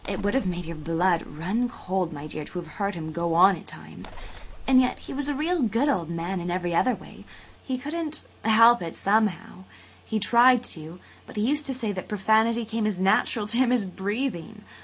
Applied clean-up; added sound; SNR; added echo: none; Bird; 16 dB; none.